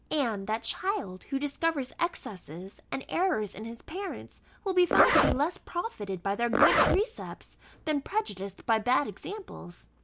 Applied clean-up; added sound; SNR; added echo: none; Zipper (clothing); -3 dB; none.